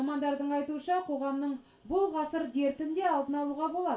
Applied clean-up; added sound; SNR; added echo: none; none; none; reverberation time 0.3 s.